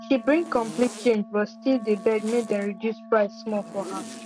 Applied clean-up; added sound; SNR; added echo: none; Zipper (clothing) + Wind instrument, woodwind instrument; 15 dB; none.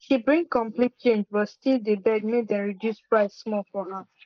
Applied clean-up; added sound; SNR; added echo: neural mask model Resemble Enhance denoiser.